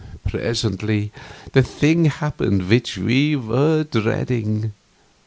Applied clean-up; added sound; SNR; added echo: none; none; none; none.